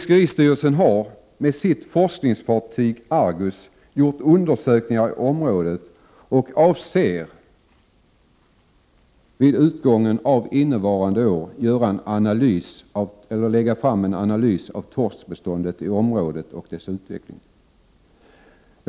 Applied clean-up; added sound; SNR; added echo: none; none; none; none.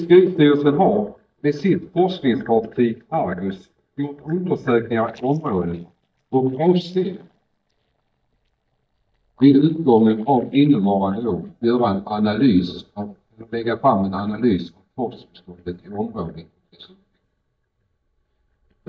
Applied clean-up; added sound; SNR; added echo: neural mask model DeepFilterNet 3.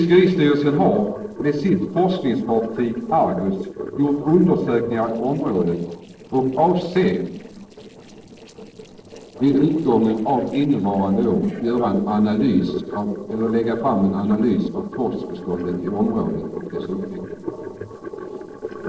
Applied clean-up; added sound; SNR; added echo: neural separator model SepFormer DNS4.